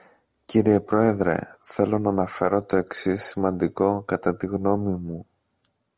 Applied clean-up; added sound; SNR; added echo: none; none; none; none.